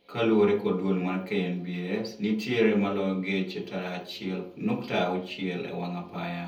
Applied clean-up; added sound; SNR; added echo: none; none; none; reverberation time 0.7 s.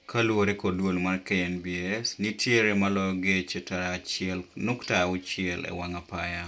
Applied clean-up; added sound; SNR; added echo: none; none; none; none.